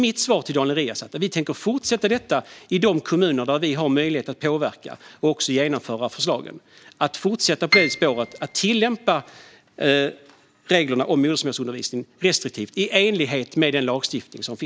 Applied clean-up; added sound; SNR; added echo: none; Piano; 4 dB; none.